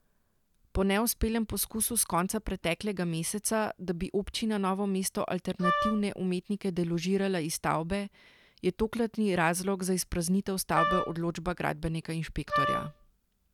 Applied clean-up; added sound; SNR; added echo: none; Wind instrument, woodwind instrument; 1 dB; none.